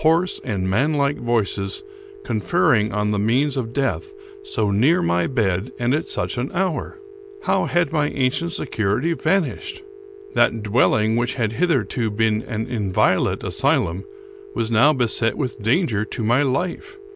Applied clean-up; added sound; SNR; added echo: none; Telephone; 18 dB; none.